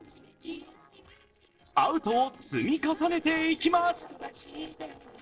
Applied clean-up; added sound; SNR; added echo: neural separator model SepFormer DNS4.